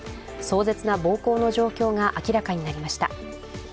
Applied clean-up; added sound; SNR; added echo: none; none; none; none.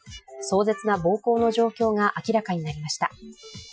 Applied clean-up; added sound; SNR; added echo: classical method Wiener filter.